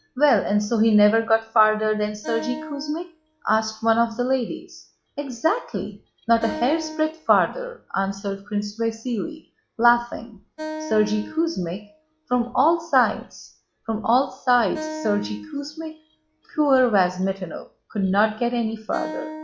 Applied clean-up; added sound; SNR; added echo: classical method log-MMSE.